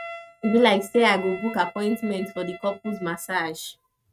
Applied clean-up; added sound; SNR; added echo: neural mask model RNNoise.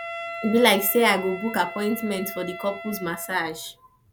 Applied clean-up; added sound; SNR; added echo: none; Wind instrument, woodwind instrument; 12 dB; none.